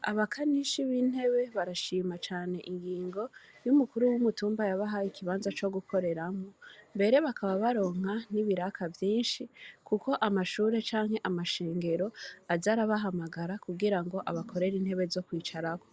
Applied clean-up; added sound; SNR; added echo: none; none; none; none.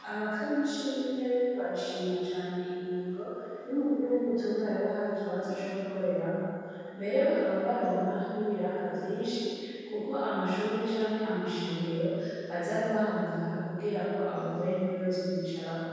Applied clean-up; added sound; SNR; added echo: none; none; none; reverberation time 2.2 s.